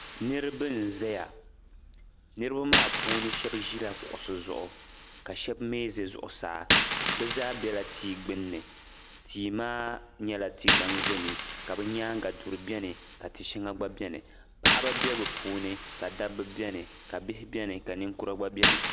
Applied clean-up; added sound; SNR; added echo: none; Coin (dropping); -4 dB; none.